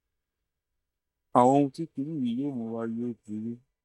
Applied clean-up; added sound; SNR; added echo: neural mask model DeepFilterNet 3.